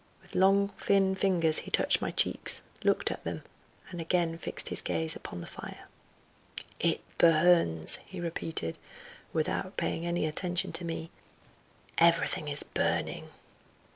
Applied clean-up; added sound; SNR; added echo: none; none; none; none.